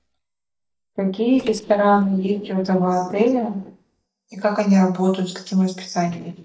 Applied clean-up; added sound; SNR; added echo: neural mask model DeepFilterNet 3.